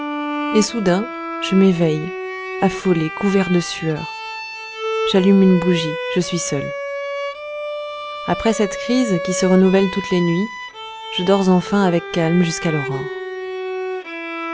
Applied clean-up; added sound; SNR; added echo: none; Bowed string instrument; 7 dB; none.